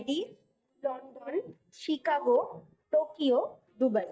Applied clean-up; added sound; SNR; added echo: neural mask model DeepFilterNet 3.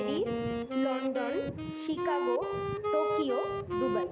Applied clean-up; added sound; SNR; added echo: none; Wind instrument, woodwind instrument; -1 dB; none.